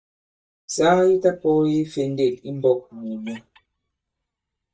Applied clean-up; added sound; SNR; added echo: neural mask model DeepFilterNet 3.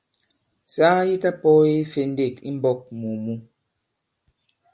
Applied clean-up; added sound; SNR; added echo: none; none; none; none.